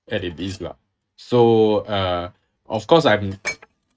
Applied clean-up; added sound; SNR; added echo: neural mask model RNNoise.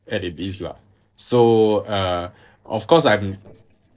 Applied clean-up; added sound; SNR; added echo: neural separator model SepFormer DNS4.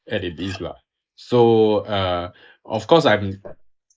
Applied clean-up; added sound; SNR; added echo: neural mask model Resemble Enhance denoiser.